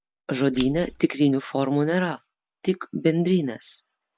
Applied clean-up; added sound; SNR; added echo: none; Scissors; 4 dB; none.